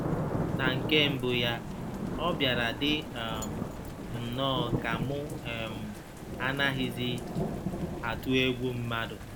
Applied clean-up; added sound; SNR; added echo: none; Thunder / Rain; 3 dB; none.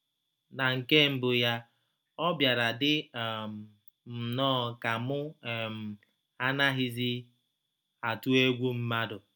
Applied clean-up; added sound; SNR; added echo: none; none; none; none.